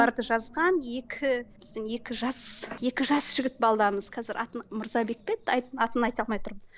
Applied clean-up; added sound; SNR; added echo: none; Wind; 17 dB; none.